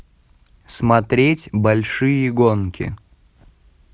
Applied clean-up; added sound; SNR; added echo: none; none; none; none.